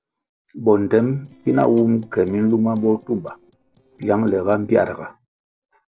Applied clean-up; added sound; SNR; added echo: neural separator model SepFormer DNS4.